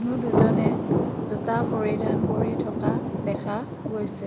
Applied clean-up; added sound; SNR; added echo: none; Thunder; -4 dB; none.